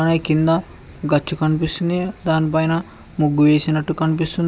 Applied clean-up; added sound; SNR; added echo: none; none; none; none.